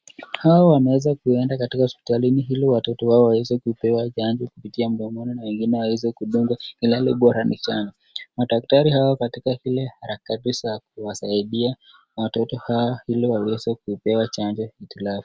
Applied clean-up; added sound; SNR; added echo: none; none; none; none.